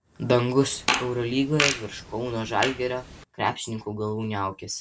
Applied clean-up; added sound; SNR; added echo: none; Fart; 4 dB; none.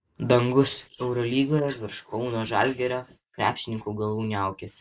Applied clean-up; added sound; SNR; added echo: neural mask model Resemble Enhance denoiser.